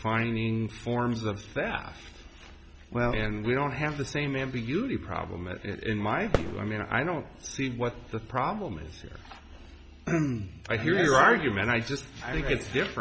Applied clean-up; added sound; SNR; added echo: none; Fireworks; 8 dB; none.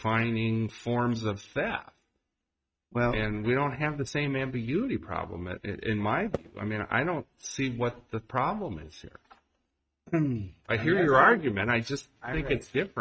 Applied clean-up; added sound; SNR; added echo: neural mask model RNNoise.